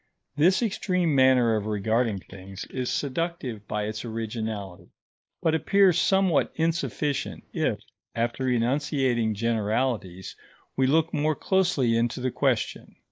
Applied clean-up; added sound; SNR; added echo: neural mask model Resemble Enhance denoiser.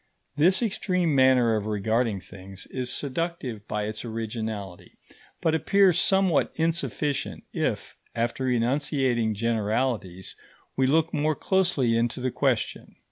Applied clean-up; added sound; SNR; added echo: none; none; none; none.